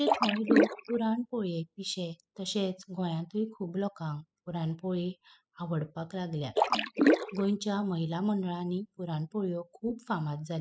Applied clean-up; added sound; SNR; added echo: classical method spectral subtraction.